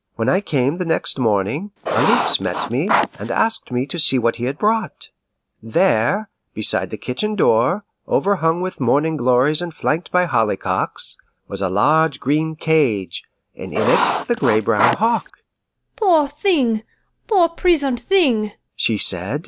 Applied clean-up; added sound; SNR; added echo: none; Writing; 2 dB; none.